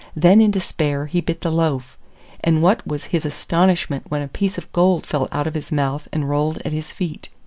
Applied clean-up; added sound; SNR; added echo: none; none; none; none.